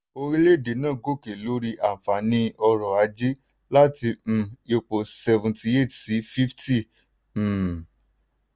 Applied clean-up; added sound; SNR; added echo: none; none; none; none.